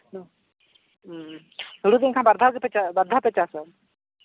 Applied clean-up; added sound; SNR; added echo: none; none; none; none.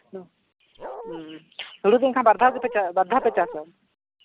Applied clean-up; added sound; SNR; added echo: none; Bark; 13 dB; none.